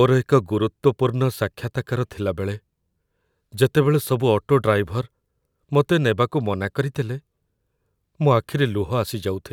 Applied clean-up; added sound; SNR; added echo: none; none; none; none.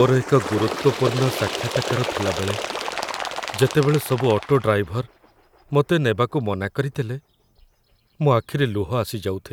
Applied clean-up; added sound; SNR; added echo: none; Bird; 9 dB; none.